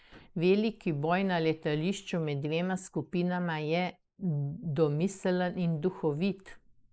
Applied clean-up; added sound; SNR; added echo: neural mask model Resemble Enhance denoiser.